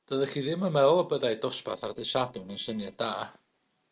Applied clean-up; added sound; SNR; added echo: neural separator model SepFormer DNS4.